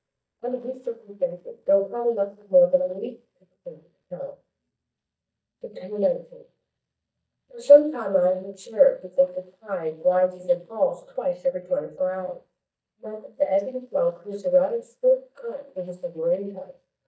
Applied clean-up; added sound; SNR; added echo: neural mask model DeepFilterNet 3.